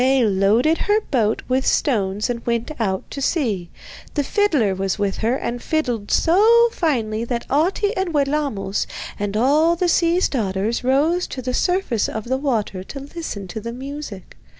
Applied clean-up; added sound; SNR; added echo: none; none; none; none.